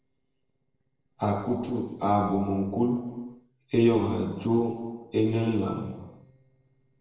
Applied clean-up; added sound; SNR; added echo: neural separator model SepFormer DNS4.